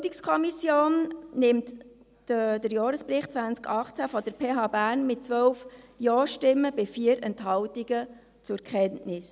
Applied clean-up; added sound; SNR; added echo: none; none; none; none.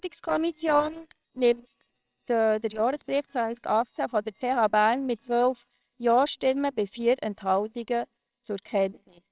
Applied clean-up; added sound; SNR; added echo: neural separator model SepFormer WHAMR!.